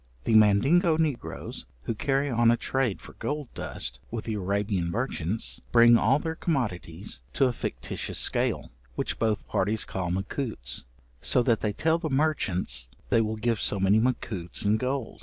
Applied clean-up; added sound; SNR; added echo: none; none; none; none.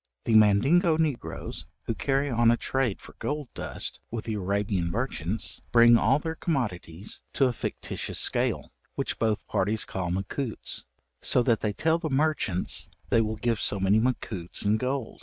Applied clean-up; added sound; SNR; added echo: neural mask model RNNoise.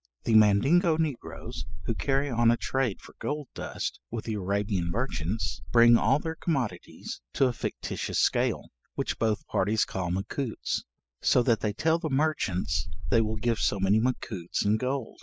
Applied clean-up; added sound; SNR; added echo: classical method spectral subtraction.